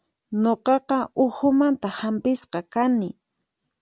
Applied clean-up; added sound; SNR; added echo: none; none; none; none.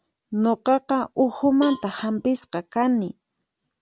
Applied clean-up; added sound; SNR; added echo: none; Cowbell; 19 dB; none.